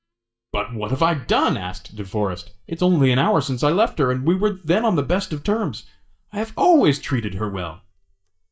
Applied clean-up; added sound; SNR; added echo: neural mask model DeepFilterNet 3.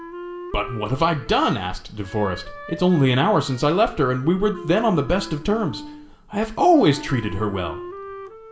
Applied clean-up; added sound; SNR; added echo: none; Wind instrument, woodwind instrument; 15 dB; reverberation time 0.6 s.